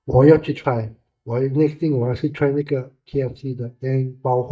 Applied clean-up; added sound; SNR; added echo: neural mask model DeepFilterNet 3.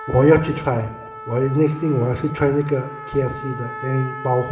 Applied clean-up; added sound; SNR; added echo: none; Trumpet; 14 dB; reverberation time 0.8 s.